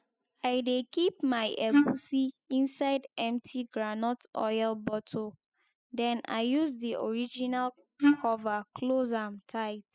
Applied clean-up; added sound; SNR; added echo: classical method spectral subtraction.